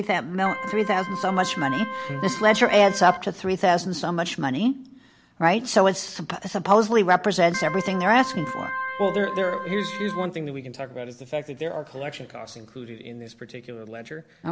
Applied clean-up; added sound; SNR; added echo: none; Organ; 8 dB; none.